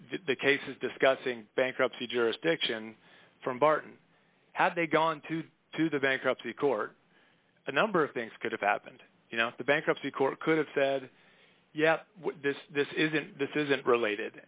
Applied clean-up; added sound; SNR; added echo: none; none; none; none.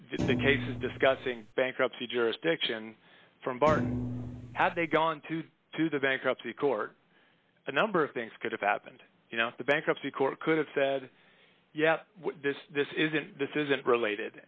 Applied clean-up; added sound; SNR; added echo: none; Thump, thud; 4 dB; none.